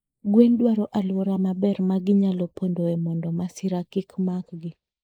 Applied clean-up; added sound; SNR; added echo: neural mask model Resemble Enhance denoiser.